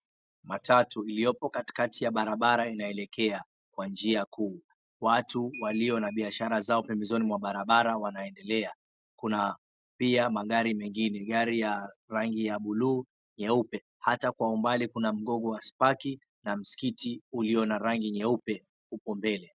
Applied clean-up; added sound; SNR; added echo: neural mask model RNNoise.